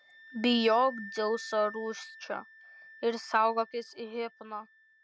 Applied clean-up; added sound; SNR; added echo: none; Wind instrument, woodwind instrument; 17 dB; none.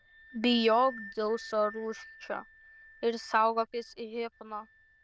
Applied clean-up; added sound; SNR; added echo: neural diffusion model UNIVERSE++.